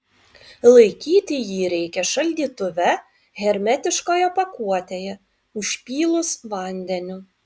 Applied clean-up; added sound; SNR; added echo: none; none; none; none.